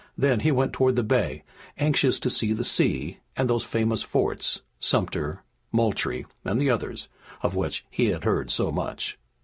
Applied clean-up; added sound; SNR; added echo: none; none; none; none.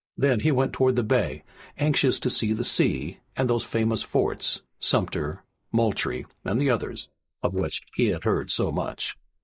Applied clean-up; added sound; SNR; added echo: neural mask model Resemble Enhance denoiser.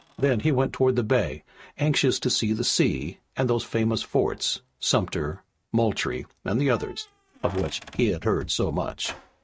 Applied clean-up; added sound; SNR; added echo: neural mask model RNNoise.